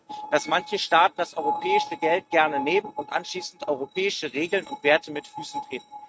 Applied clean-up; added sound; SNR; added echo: neural mask model RNNoise.